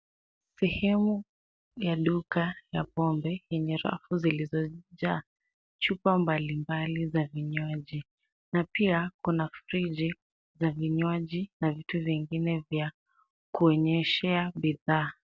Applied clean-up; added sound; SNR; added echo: none; none; none; none.